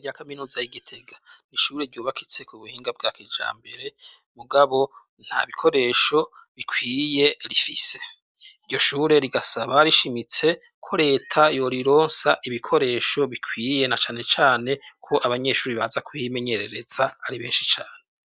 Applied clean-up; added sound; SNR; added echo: none; none; none; none.